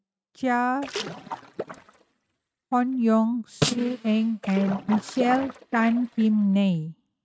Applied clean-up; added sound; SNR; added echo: neural mask model RNNoise.